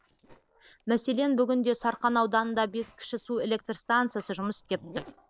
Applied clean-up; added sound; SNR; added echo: neural separator model SepFormer DNS4.